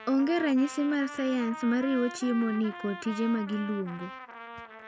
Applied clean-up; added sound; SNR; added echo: none; Trumpet; 13 dB; none.